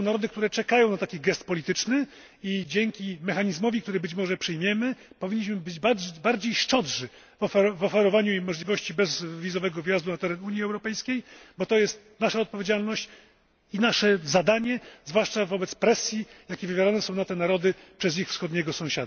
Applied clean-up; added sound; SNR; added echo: none; none; none; none.